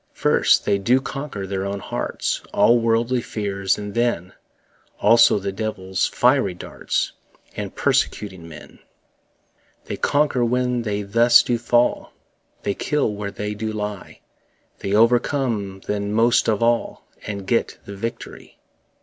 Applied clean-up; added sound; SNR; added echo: none; none; none; none.